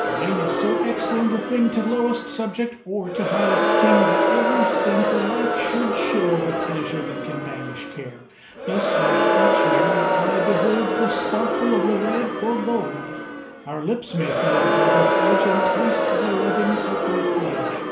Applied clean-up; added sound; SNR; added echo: none; Crowd; -4 dB; reverberation time 0.5 s.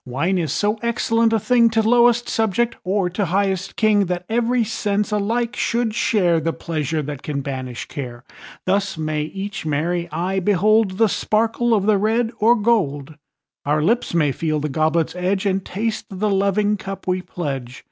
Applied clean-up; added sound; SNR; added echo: none; none; none; none.